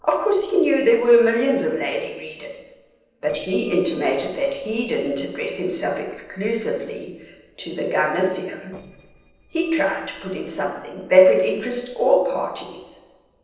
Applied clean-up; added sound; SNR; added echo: neural separator model SepFormer DNS4.